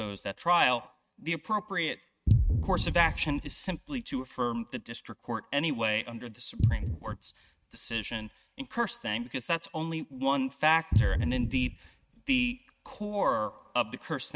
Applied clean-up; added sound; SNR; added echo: neural mask model RNNoise.